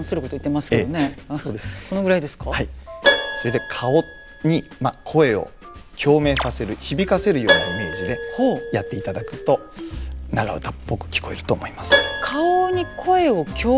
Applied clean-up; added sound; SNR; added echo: none; Keyboard (musical); 6 dB; none.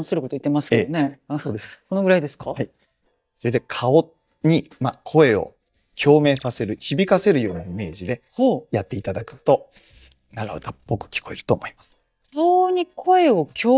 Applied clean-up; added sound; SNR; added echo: neural mask model DeepFilterNet 3.